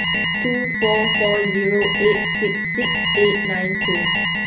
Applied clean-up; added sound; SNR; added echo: none; Alarm; -1 dB; reverberation time 0.3 s.